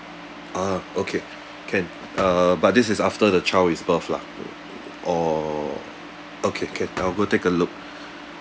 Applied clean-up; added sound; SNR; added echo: none; Thump, thud; 17 dB; none.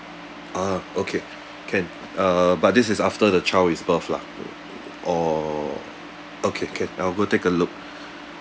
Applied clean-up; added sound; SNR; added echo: none; none; none; none.